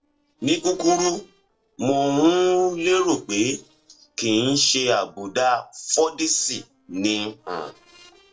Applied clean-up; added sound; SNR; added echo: neural separator model SepFormer DNS4.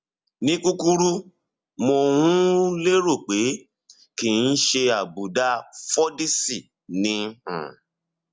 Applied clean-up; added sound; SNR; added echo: none; none; none; none.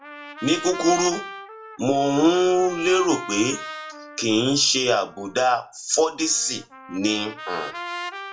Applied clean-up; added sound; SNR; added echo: none; Trumpet; 14 dB; reverberation time 0.2 s.